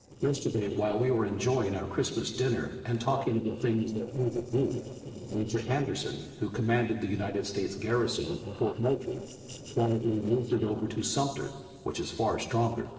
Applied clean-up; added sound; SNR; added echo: neural separator model SepFormer DNS4.